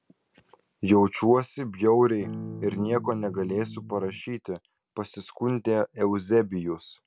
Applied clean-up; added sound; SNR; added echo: none; Electric guitar / Strum; 11 dB; none.